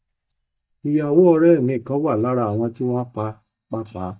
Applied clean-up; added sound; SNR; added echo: neural mask model DeepFilterNet 3.